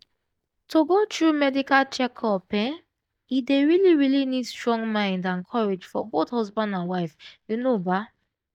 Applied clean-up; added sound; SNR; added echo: neural mask model DeepFilterNet 3.